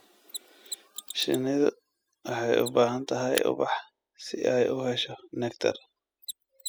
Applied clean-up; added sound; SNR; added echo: classical method spectral subtraction.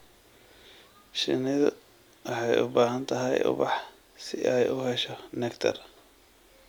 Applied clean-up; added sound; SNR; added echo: none; none; none; none.